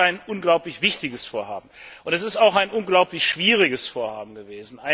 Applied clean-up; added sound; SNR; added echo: none; none; none; none.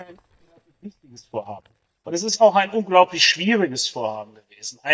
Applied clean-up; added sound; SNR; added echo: neural mask model DeepFilterNet 3.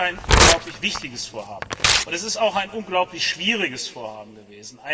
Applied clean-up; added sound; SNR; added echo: none; Tearing; -4 dB; reverberation time 2.4 s.